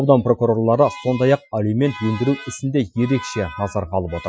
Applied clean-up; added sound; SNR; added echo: classical method Wiener filter.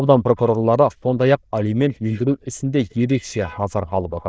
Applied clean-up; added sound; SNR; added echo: neural diffusion model UNIVERSE++.